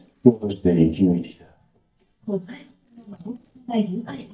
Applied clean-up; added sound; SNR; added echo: neural mask model DeepFilterNet 3.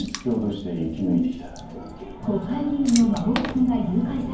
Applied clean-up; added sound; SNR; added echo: none; Water / Splash, splatter; 14 dB; reverberation time 0.9 s.